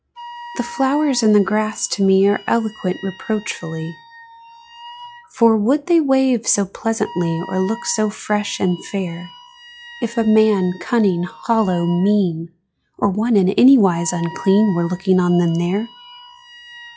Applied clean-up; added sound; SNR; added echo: classical method log-MMSE.